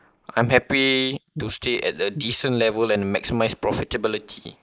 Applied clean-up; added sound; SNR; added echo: neural mask model Resemble Enhance denoiser.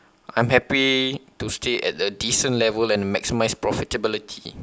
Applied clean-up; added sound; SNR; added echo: none; none; none; none.